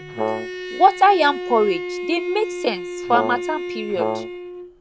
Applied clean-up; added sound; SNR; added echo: none; Brass instrument + Bowed string instrument; 6 dB; none.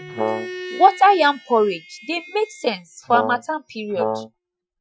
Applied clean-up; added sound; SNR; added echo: classical method Wiener filter.